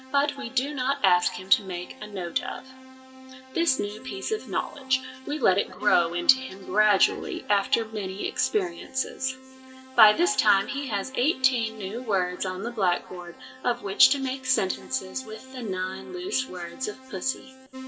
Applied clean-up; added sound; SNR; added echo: none; Keyboard (musical); 18 dB; reverberation time 2.5 s.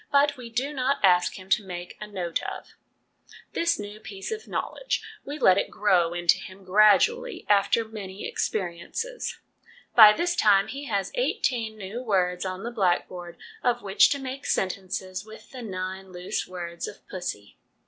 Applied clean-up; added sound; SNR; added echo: none; none; none; none.